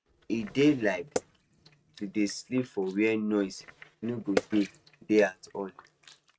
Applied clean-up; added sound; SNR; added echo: neural mask model RNNoise.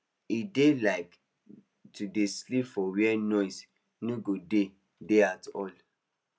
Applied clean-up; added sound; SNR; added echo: none; none; none; none.